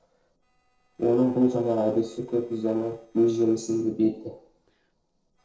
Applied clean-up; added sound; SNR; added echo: neural separator model SepFormer DNS4.